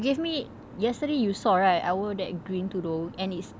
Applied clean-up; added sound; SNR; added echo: none; none; none; none.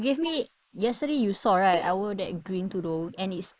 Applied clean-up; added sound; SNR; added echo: neural mask model Resemble Enhance denoiser.